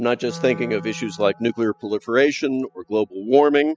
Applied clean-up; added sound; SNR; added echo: classical method spectral subtraction.